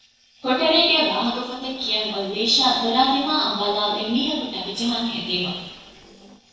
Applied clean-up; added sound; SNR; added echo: neural separator model SepFormer DNS4.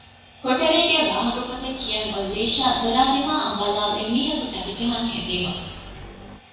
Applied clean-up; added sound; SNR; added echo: none; Motorcycle; 18 dB; reverberation time 1.0 s.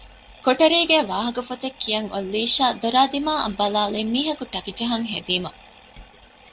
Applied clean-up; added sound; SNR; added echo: none; none; none; none.